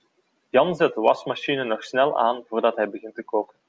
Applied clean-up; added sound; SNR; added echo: none; none; none; none.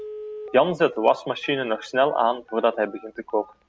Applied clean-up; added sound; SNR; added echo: none; Telephone; 19 dB; none.